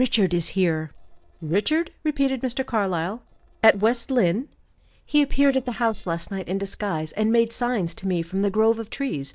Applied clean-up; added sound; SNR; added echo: neural separator model SepFormer DNS4.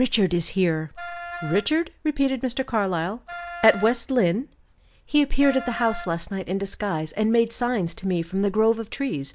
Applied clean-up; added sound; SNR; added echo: none; Wind instrument, woodwind instrument; 13 dB; none.